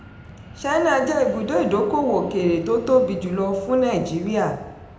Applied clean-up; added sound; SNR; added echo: none; Fixed-wing aircraft, airplane; 19 dB; reverberation time 0.8 s.